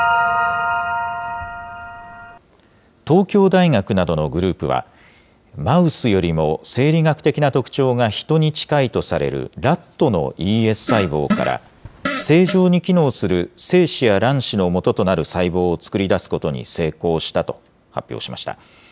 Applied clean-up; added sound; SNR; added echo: none; Fart; 7 dB; none.